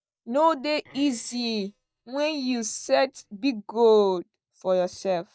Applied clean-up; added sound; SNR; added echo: neural mask model DeepFilterNet 3.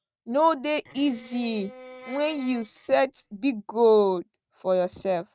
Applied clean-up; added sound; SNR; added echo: neural mask model RNNoise.